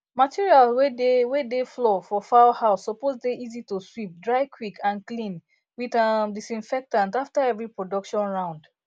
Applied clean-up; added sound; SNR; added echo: none; none; none; none.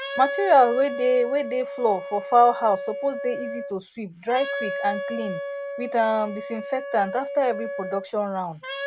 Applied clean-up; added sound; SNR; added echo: none; Wind instrument, woodwind instrument; 8 dB; none.